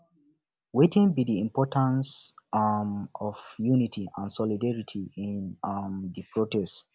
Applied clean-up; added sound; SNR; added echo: none; none; none; none.